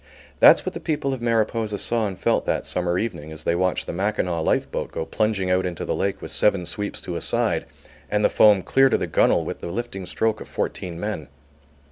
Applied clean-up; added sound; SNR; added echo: none; none; none; none.